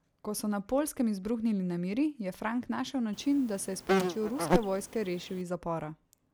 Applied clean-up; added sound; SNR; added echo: none; Insect; 0 dB; none.